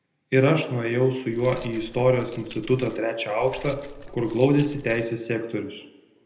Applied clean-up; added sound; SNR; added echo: none; Keys jangling; 17 dB; reverberation time 0.7 s.